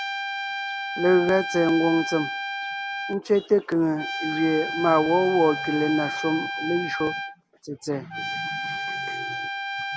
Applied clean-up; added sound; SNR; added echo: none; Trumpet; 6 dB; none.